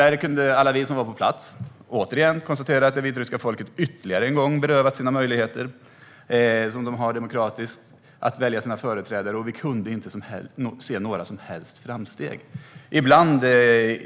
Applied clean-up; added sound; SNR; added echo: none; none; none; none.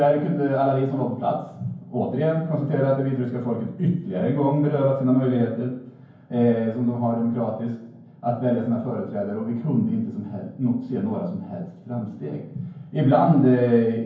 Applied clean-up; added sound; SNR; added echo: none; none; none; reverberation time 0.9 s.